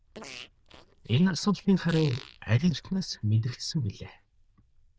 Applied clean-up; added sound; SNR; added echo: neural diffusion model UNIVERSE++.